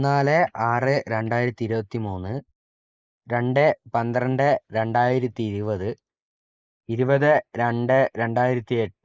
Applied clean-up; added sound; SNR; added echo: neural mask model Resemble Enhance denoiser.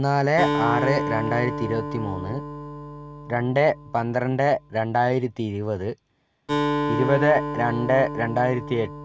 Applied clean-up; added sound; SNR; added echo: none; Acoustic guitar; 5 dB; none.